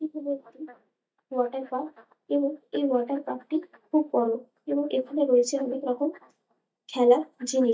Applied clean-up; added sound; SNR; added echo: neural mask model DeepFilterNet 3.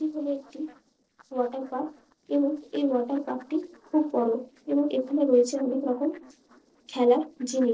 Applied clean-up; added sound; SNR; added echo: neural separator model SepFormer DNS4.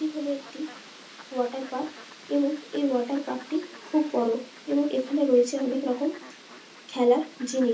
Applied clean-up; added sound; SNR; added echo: none; Fowl; 19 dB; reverberation time 0.3 s.